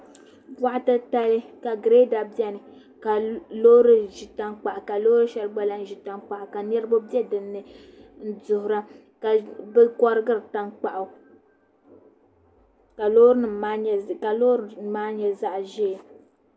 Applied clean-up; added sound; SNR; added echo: none; none; none; none.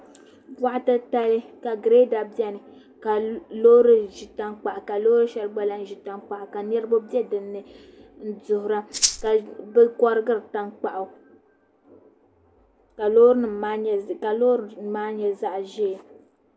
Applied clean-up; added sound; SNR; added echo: none; Rattle (instrument); 1 dB; none.